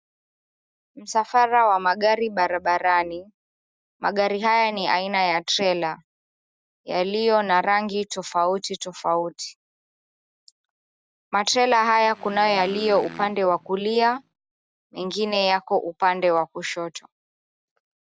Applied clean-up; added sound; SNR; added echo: none; Motorcycle; 19 dB; none.